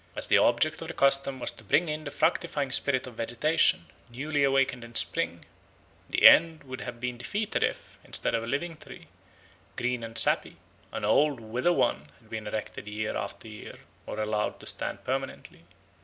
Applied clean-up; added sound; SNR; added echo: none; none; none; none.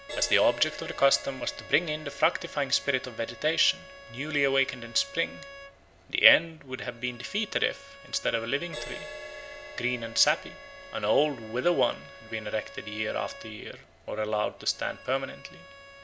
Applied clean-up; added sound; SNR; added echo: none; Bowed string instrument + Crash cymbal; 15 dB; none.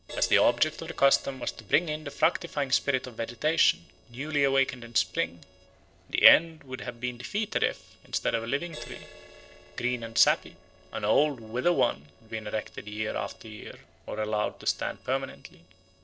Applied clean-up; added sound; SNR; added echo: neural separator model SepFormer DNS4.